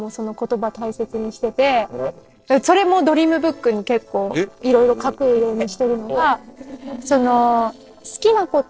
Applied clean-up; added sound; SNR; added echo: neural separator model SepFormer DNS4.